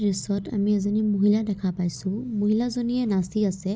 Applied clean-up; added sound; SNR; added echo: none; none; none; none.